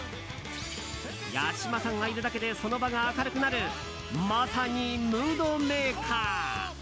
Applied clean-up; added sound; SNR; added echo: none; none; none; none.